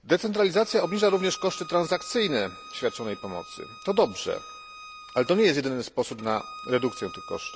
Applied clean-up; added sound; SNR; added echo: none; Bowed string instrument; 17 dB; none.